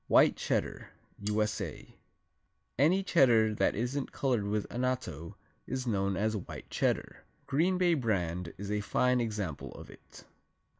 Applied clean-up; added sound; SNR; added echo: none; Cutlery, silverware; 17 dB; none.